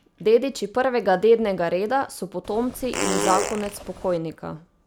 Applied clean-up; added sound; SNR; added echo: none; Fart; 5 dB; none.